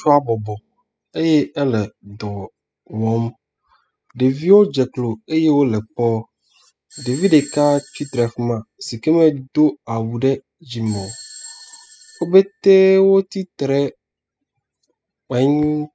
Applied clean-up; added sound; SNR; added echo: classical method spectral subtraction.